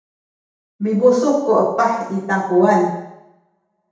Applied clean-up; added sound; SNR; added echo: none; none; none; reverberation time 0.9 s.